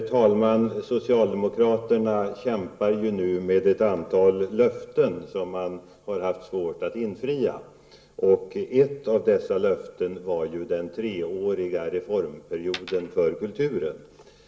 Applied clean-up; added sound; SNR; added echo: none; Coin (dropping); 18 dB; reverberation time 0.7 s.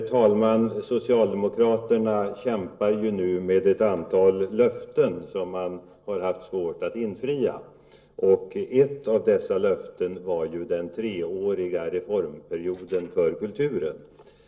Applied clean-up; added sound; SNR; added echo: neural separator model SepFormer DNS4.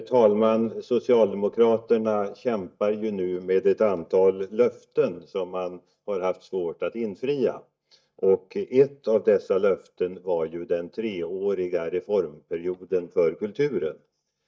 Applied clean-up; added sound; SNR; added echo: neural mask model DeepFilterNet 3.